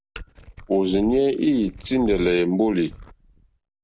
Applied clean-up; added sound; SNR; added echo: none; Glass; 17 dB; none.